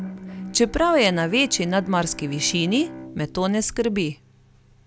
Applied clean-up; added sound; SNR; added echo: none; Bowed string instrument; 16 dB; none.